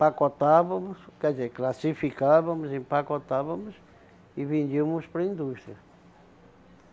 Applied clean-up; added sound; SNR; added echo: none; none; none; none.